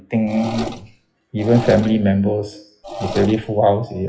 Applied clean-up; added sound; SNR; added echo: classical method WPE with log-MMSE.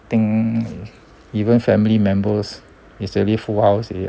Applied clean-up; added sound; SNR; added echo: none; none; none; none.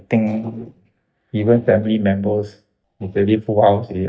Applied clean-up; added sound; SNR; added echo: neural mask model DeepFilterNet 3.